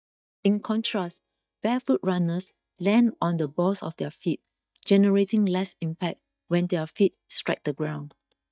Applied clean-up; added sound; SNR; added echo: neural mask model DeepFilterNet 3.